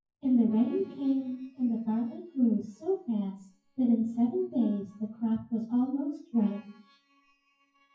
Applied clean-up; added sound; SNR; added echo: classical method WPE with log-MMSE.